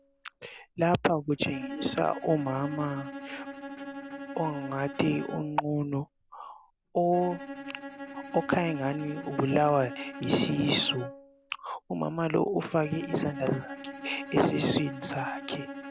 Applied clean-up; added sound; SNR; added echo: none; Bowed string instrument; 12 dB; none.